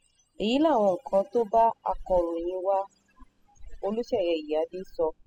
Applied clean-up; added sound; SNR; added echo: classical method spectral subtraction.